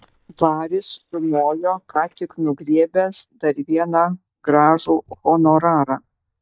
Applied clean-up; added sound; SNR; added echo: neural mask model DeepFilterNet 3.